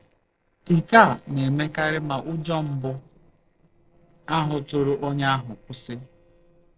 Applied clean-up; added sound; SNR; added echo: neural separator model SepFormer DNS4.